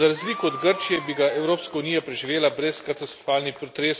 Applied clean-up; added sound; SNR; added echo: none; Applause / Crowd / Cheering; 15 dB; none.